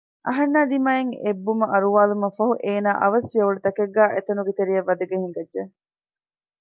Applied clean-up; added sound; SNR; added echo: none; none; none; none.